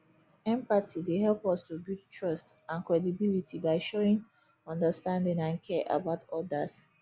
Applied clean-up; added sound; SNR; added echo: none; none; none; none.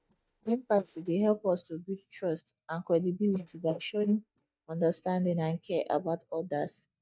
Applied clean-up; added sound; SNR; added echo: neural mask model DeepFilterNet 3.